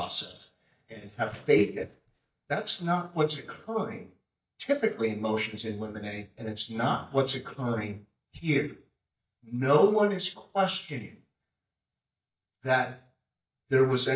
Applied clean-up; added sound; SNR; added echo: neural mask model DeepFilterNet 3.